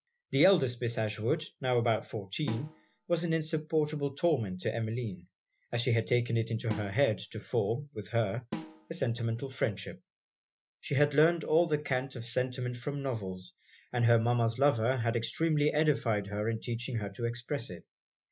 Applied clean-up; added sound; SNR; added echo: none; Snare drum; 13 dB; none.